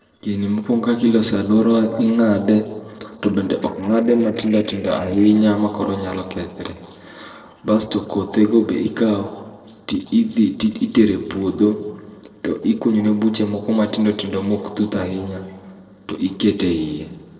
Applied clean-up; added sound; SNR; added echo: neural separator model SepFormer DNS4.